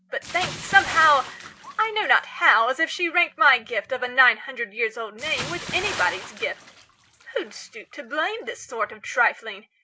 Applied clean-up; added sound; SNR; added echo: none; Bathtub (filling or washing) / Splash, splatter; 15 dB; none.